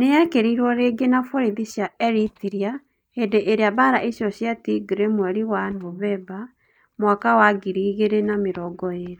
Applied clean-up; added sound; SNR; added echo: neural mask model DeepFilterNet 3.